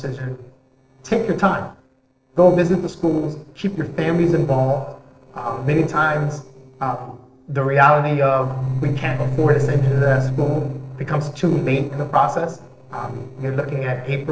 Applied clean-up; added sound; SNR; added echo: neural separator model SepFormer DNS4.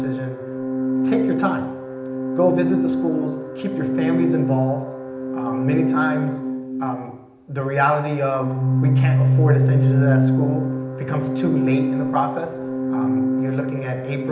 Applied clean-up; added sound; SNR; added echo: none; Organ; -4 dB; reverberation time 0.8 s.